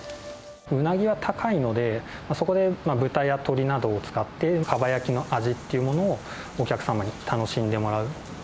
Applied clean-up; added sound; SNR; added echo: none; none; none; none.